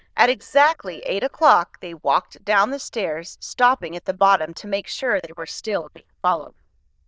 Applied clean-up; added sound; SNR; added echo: neural diffusion model UNIVERSE++.